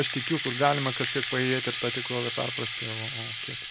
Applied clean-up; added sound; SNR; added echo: none; Rattle (instrument); 0 dB; none.